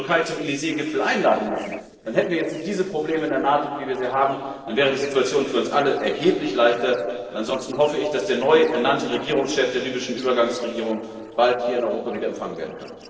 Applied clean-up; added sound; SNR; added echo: neural separator model SepFormer DNS4.